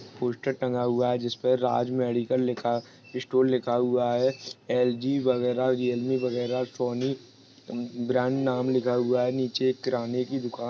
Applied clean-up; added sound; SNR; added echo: none; none; none; none.